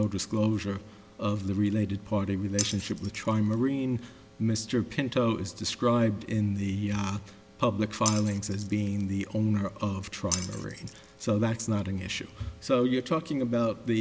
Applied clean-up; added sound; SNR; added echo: none; Glass; 10 dB; none.